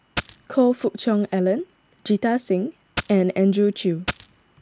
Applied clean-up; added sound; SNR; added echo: none; Coin (dropping); 7 dB; none.